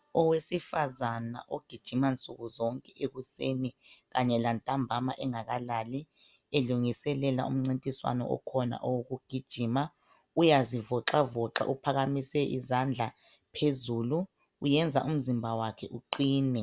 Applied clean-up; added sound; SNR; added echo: none; none; none; none.